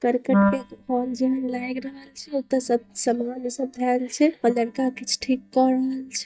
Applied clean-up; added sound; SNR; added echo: neural mask model DeepFilterNet 3.